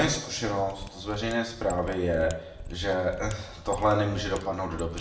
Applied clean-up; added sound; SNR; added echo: none; Mechanisms; 13 dB; reverberation time 0.6 s.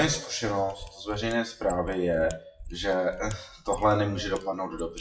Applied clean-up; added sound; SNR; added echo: classical method WPE with log-MMSE.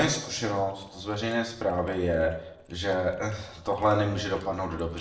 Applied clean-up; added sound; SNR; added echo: neural separator model SepFormer DNS4.